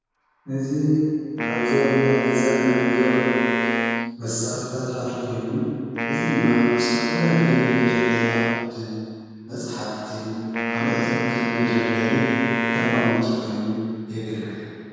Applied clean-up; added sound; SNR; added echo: none; Wind instrument, woodwind instrument; 3 dB; reverberation time 2.2 s.